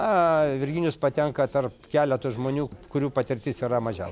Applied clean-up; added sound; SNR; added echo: none; none; none; none.